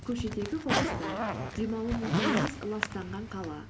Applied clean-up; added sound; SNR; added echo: none; Zipper (clothing); -2 dB; none.